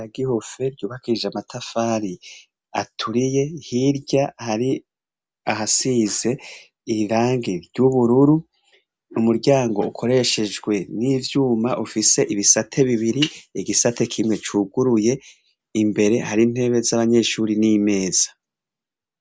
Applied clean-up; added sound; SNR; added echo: none; none; none; none.